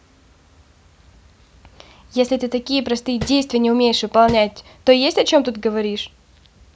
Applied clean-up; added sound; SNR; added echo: none; Tap; 12 dB; none.